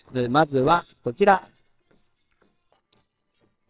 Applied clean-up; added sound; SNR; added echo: neural separator model SepFormer WHAMR!.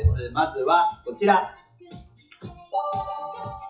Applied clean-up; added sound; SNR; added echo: classical method WPE with log-MMSE.